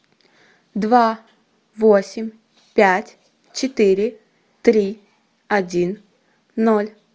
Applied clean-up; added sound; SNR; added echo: none; none; none; none.